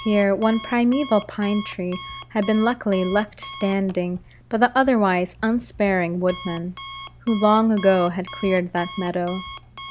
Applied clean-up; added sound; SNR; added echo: none; Alarm; 14 dB; none.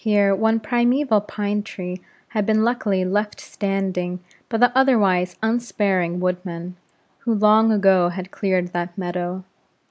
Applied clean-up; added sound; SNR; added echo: none; none; none; none.